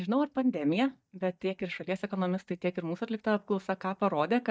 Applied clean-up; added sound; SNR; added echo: neural mask model DeepFilterNet 3.